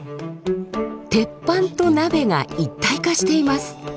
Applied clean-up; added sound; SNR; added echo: none; none; none; none.